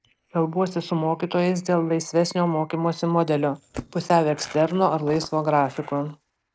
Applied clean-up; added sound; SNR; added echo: neural separator model SepFormer DNS4.